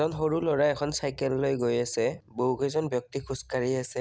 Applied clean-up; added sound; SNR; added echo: none; none; none; none.